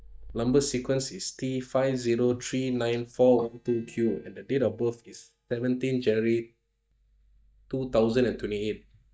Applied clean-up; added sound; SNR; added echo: neural mask model DeepFilterNet 3.